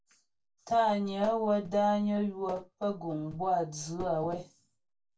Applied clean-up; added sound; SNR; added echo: none; none; none; reverberation time 0.2 s.